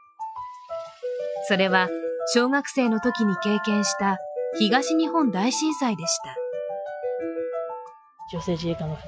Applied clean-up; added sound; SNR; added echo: classical method Wiener filter.